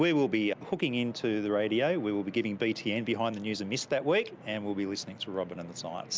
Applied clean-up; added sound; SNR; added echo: none; none; none; none.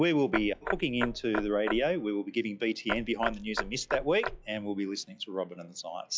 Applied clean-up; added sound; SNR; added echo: classical method log-MMSE.